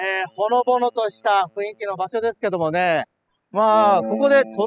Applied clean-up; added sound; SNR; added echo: classical method spectral subtraction.